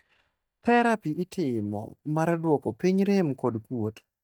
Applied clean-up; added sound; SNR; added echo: neural mask model DeepFilterNet 3.